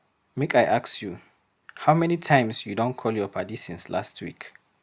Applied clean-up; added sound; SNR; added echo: none; none; none; none.